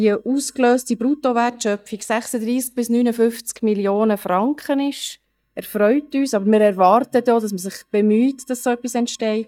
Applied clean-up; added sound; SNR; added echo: neural mask model DeepFilterNet 3.